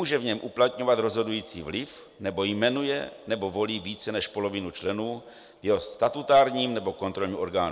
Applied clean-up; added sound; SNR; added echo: none; none; none; none.